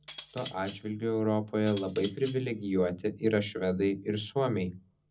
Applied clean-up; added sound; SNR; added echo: none; Cutlery, silverware; 8 dB; reverberation time 0.4 s.